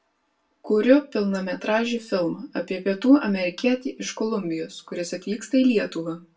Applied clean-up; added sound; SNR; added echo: none; none; none; reverberation time 0.2 s.